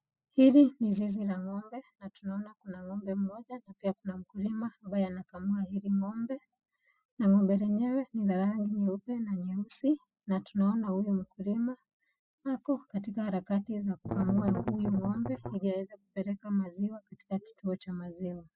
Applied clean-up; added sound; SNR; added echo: classical method spectral subtraction.